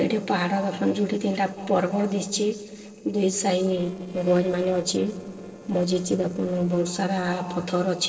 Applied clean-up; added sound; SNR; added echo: neural separator model SepFormer DNS4.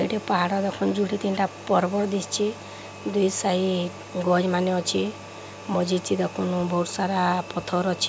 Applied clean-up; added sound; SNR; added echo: none; none; none; none.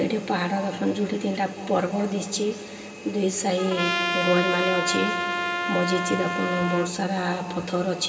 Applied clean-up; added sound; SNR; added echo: none; Trumpet; 2 dB; reverberation time 2.2 s.